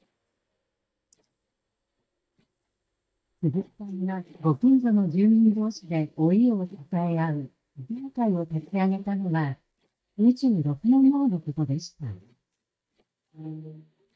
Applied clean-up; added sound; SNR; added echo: neural mask model DeepFilterNet 3.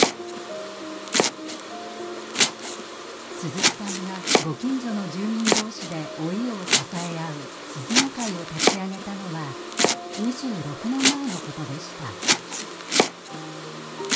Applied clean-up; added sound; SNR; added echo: none; Domestic sounds, home sounds; -4 dB; reverberation time 0.3 s.